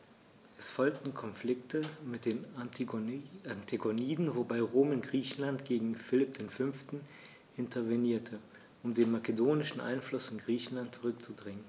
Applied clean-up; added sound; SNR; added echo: none; none; none; none.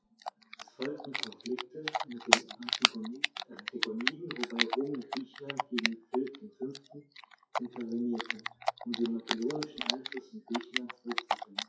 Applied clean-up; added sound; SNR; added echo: classical method WPE with log-MMSE.